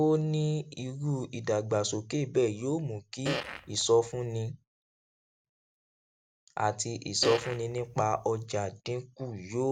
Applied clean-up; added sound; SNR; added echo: none; Fart; 8 dB; none.